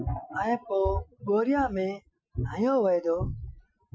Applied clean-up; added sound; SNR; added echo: classical method Wiener filter.